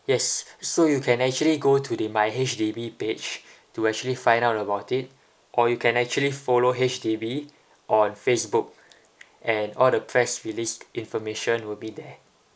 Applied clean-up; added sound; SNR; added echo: none; none; none; none.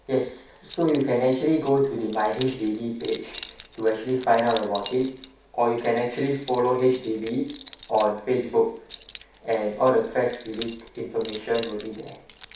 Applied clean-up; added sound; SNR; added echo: none; Keys jangling; 11 dB; reverberation time 0.6 s.